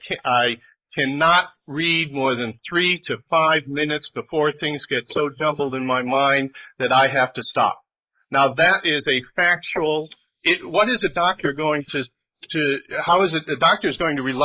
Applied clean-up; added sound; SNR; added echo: neural mask model Resemble Enhance denoiser.